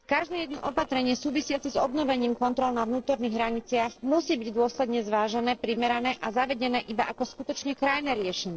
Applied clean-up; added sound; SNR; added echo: neural separator model SepFormer DNS4.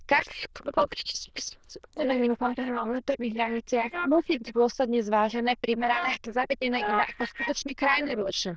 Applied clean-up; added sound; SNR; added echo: neural diffusion model UNIVERSE++.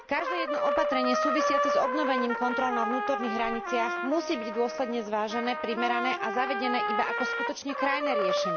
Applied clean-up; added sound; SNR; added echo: none; Trumpet; 0 dB; none.